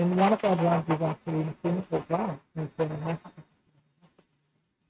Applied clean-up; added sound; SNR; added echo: neural mask model RNNoise.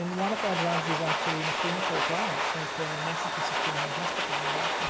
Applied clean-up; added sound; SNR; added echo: none; Domestic sounds, home sounds; -5 dB; none.